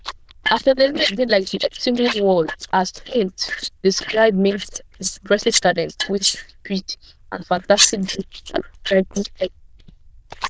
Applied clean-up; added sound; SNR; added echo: neural diffusion model UNIVERSE++.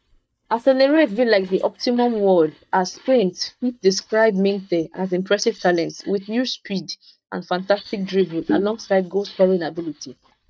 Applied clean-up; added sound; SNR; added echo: neural mask model DeepFilterNet 3.